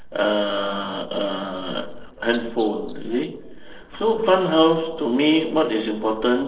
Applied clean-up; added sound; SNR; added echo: neural separator model SepFormer DNS4.